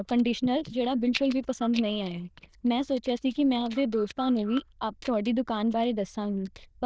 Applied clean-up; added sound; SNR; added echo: neural diffusion model UNIVERSE++.